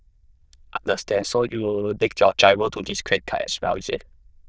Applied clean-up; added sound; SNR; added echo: neural diffusion model UNIVERSE++.